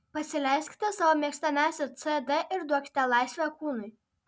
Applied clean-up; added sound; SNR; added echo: none; none; none; none.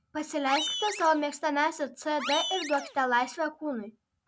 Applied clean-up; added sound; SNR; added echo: none; Animal; 8 dB; none.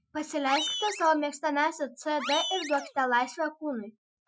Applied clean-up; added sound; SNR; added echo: classical method Wiener filter.